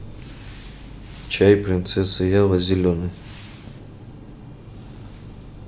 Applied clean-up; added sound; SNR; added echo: none; none; none; none.